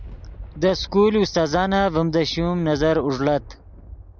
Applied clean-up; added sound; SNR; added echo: none; Thunder; 16 dB; none.